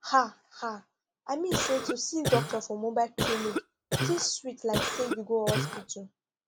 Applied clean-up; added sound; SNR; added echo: none; Cough; 0 dB; none.